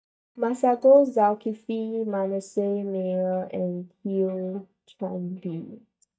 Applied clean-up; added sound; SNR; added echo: neural mask model DeepFilterNet 3.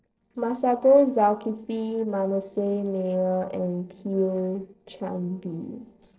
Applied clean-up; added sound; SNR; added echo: neural separator model SepFormer DNS4.